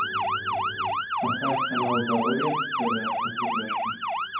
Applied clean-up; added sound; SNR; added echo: none; Motor vehicle (road) / Siren; -4 dB; reverberation time 0.9 s.